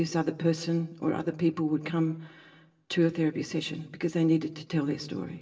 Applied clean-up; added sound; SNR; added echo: none; none; none; reverberation time 0.8 s.